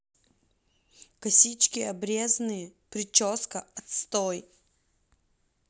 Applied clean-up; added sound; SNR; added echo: none; none; none; none.